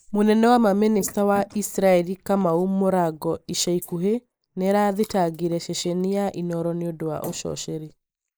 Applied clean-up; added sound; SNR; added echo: neural mask model Resemble Enhance denoiser.